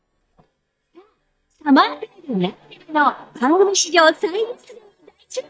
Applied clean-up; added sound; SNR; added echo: neural mask model DeepFilterNet 3.